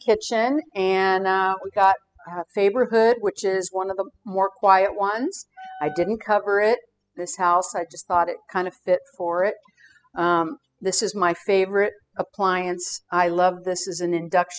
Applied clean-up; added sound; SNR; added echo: classical method spectral subtraction.